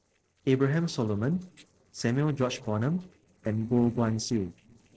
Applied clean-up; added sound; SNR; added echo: neural separator model SepFormer DNS4.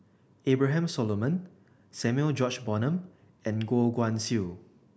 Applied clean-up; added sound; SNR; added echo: none; none; none; none.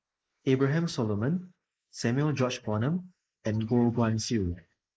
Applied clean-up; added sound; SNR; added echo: neural mask model Resemble Enhance denoiser.